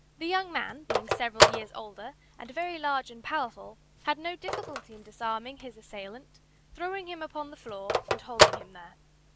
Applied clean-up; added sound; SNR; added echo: none; Telephone; -5 dB; none.